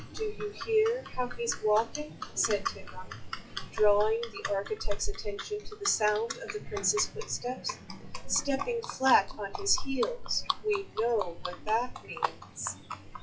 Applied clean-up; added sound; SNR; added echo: classical method WPE with log-MMSE.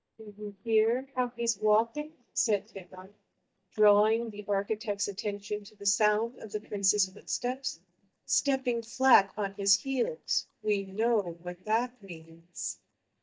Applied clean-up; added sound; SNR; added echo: neural mask model DeepFilterNet 3.